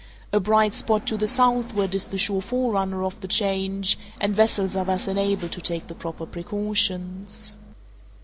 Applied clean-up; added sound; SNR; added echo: none; Hiss / Bus / Engine; 18 dB; none.